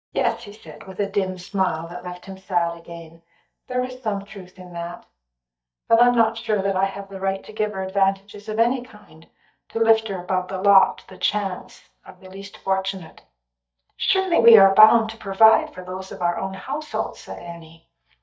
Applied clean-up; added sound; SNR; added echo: neural mask model DeepFilterNet 3.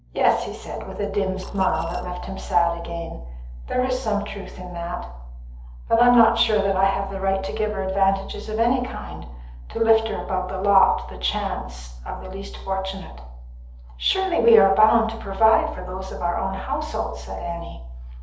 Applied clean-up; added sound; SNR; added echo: neural separator model SepFormer DNS4.